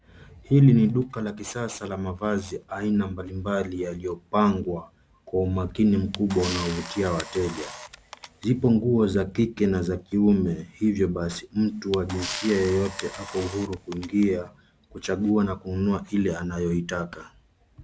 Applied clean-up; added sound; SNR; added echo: none; Camera; 13 dB; none.